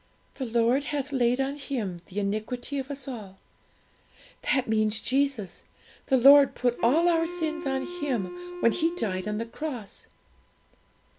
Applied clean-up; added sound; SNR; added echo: none; Wind instrument, woodwind instrument; 10 dB; none.